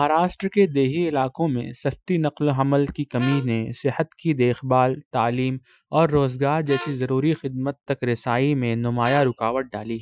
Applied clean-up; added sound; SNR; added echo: classical method Wiener filter.